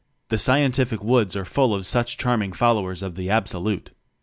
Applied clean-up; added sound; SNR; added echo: none; none; none; none.